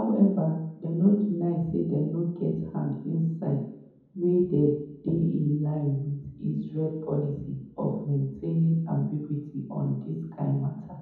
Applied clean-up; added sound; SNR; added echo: none; none; none; reverberation time 1.2 s.